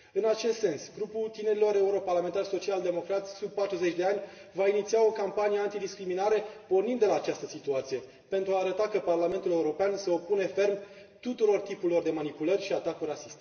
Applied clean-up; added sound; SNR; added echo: none; none; none; reverberation time 1.7 s.